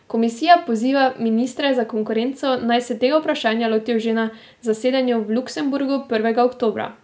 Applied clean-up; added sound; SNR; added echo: none; none; none; none.